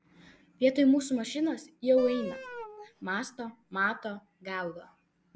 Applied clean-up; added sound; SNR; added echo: none; Wind instrument, woodwind instrument; 13 dB; none.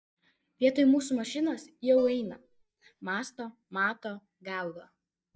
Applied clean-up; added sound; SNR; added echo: neural mask model DeepFilterNet 3.